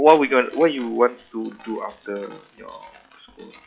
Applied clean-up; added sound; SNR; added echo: classical method log-MMSE.